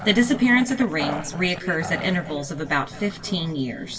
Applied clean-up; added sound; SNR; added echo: none; Growling; 12 dB; reverberation time 2.0 s.